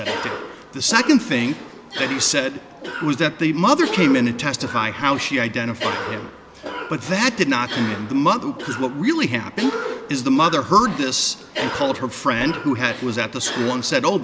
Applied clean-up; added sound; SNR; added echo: none; Cough; 10 dB; none.